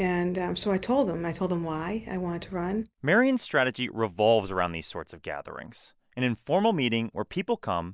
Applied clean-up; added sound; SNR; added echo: none; none; none; none.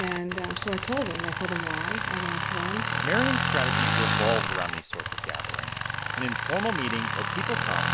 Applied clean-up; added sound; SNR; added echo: none; Tools; -3 dB; none.